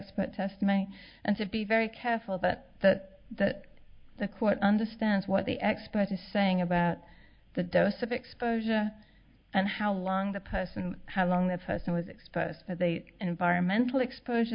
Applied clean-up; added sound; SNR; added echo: none; none; none; none.